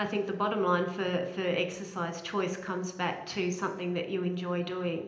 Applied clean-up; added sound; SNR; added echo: none; none; none; reverberation time 0.8 s.